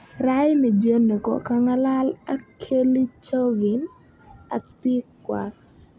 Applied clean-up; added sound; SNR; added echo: none; none; none; none.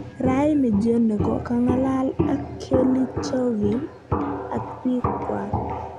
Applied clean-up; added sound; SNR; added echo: none; Walk, footsteps; 4 dB; none.